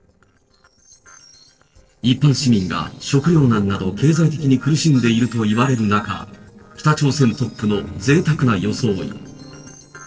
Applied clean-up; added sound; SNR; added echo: neural separator model SepFormer DNS4.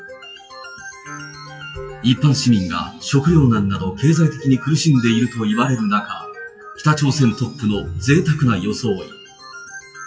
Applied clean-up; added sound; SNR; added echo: classical method WPE with log-MMSE.